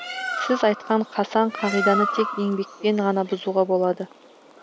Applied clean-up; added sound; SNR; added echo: none; Bird; 8 dB; none.